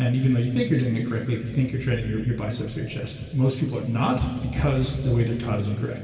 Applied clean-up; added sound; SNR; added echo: none; Zipper (clothing); 19 dB; reverberation time 2.5 s.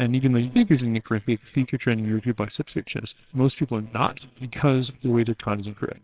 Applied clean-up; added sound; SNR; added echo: neural separator model SepFormer WHAMR!.